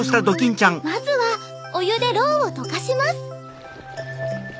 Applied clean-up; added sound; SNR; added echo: none; none; none; none.